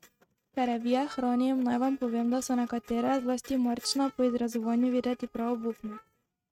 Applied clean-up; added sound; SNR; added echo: neural mask model RNNoise.